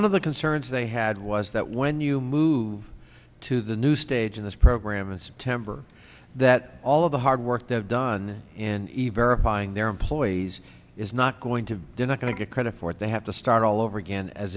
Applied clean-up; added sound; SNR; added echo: none; none; none; none.